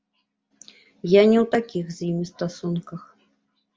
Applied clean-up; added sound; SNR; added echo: none; none; none; none.